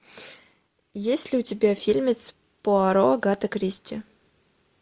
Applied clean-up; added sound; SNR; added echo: none; none; none; none.